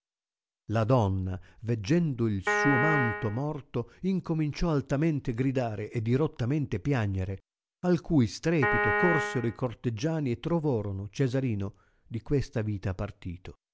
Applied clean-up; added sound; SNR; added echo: none; Piano; -1 dB; none.